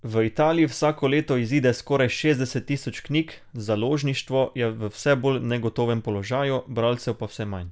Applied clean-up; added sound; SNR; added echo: none; none; none; none.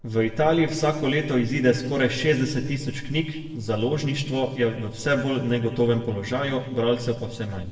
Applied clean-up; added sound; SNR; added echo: neural separator model SepFormer DNS4.